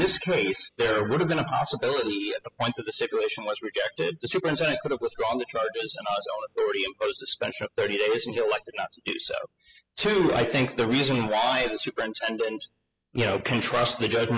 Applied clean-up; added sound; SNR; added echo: classical method spectral subtraction.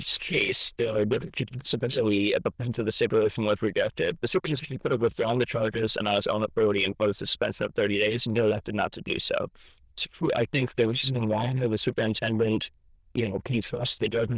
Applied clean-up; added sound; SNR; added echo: neural diffusion model UNIVERSE++.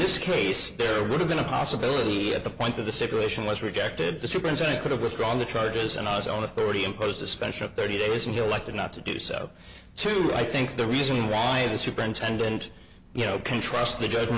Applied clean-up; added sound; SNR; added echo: none; none; none; none.